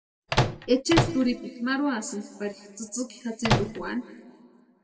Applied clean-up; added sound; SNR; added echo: none; Microwave oven; -3 dB; reverberation time 1.5 s.